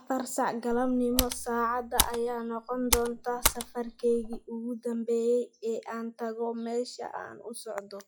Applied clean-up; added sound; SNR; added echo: classical method log-MMSE.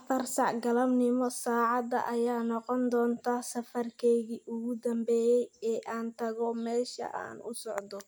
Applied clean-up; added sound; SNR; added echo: none; none; none; none.